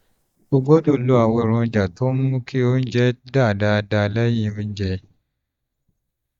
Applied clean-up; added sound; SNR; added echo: neural mask model DeepFilterNet 3.